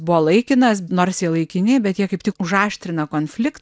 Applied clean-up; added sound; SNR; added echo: none; none; none; none.